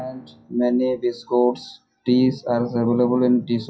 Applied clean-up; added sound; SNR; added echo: classical method WPE with log-MMSE.